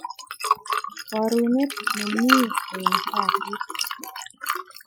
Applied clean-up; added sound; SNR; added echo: classical method Wiener filter.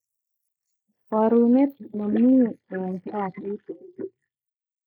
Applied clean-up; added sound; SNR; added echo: neural mask model Resemble Enhance denoiser.